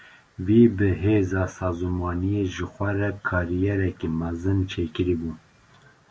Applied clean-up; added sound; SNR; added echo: none; none; none; none.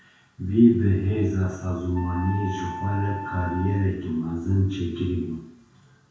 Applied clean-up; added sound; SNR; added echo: none; Wind instrument, woodwind instrument; 13 dB; reverberation time 0.6 s.